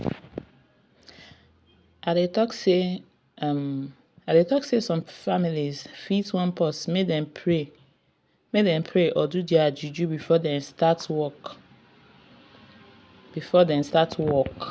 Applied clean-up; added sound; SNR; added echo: none; none; none; none.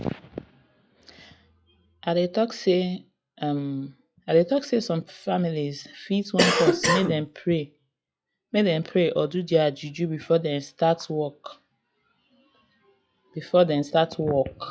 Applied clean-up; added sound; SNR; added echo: classical method log-MMSE.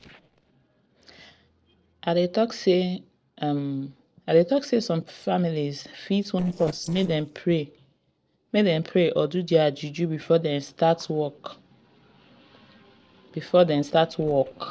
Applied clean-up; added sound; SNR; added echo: neural separator model SepFormer DNS4.